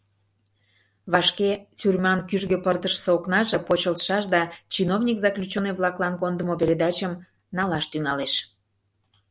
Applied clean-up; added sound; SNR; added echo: none; none; none; none.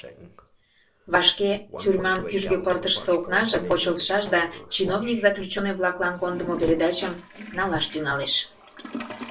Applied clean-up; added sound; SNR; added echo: none; Toilet flush; 15 dB; reverberation time 0.2 s.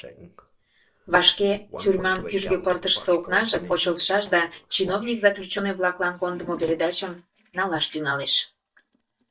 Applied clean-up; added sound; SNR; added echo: neural mask model DeepFilterNet 3.